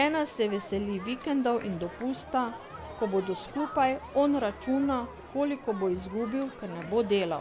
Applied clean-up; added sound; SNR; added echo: none; Crowd; 14 dB; none.